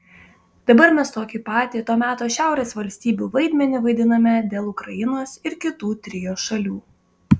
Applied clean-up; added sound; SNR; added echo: none; none; none; none.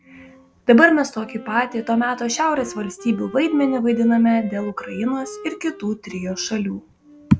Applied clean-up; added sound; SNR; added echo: none; Wind instrument, woodwind instrument; 19 dB; none.